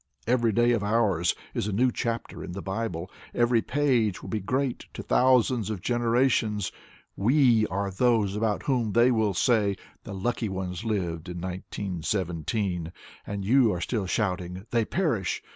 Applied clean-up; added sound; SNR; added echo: none; none; none; none.